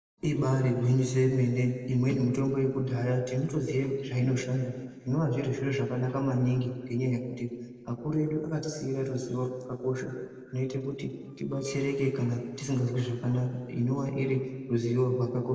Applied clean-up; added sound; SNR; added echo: neural separator model SepFormer DNS4.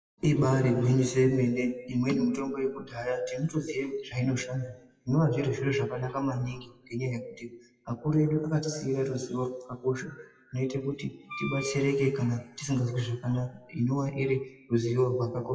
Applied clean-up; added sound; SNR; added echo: classical method WPE with log-MMSE.